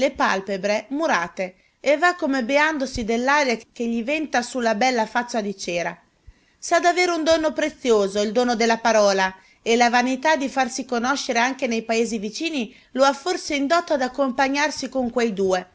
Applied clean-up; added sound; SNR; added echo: none; none; none; none.